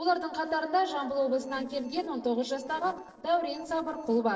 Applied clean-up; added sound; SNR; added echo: neural separator model SepFormer DNS4.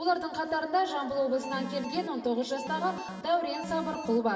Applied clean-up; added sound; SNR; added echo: none; Alarm; 10 dB; reverberation time 2.3 s.